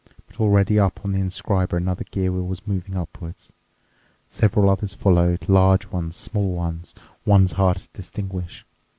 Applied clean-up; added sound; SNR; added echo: none; none; none; none.